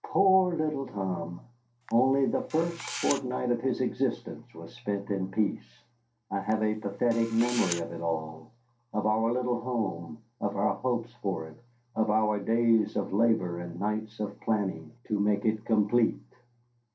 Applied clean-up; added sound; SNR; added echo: none; Camera; 12 dB; reverberation time 0.3 s.